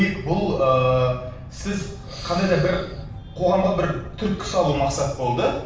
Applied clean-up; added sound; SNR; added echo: none; Respiratory sounds; 18 dB; reverberation time 0.7 s.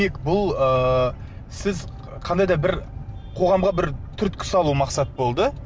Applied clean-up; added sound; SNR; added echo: none; none; none; none.